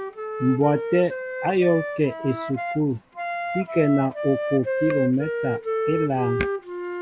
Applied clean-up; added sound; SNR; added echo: none; Wind instrument, woodwind instrument; 4 dB; none.